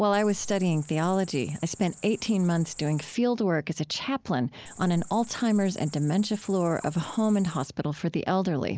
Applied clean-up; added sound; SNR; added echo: none; Cricket; 18 dB; none.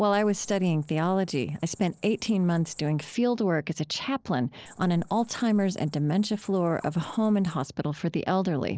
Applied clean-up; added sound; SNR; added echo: neural separator model SepFormer DNS4.